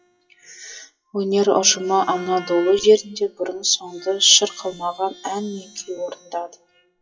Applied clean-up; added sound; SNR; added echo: classical method WPE with log-MMSE.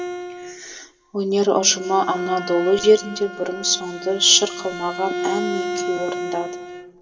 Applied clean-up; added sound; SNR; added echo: none; Bowed string instrument; 8 dB; reverberation time 1.4 s.